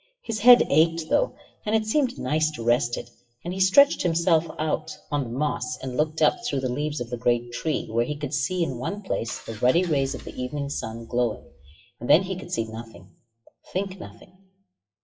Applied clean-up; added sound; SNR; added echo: classical method WPE with log-MMSE.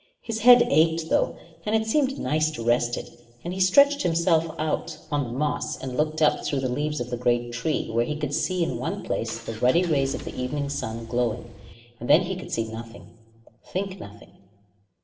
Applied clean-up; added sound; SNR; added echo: none; Engine; 16 dB; reverberation time 0.8 s.